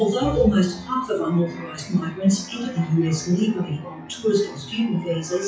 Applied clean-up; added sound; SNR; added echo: classical method WPE with log-MMSE.